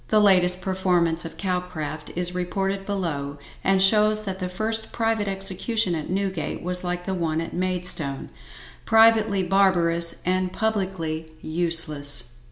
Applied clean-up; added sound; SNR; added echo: none; none; none; none.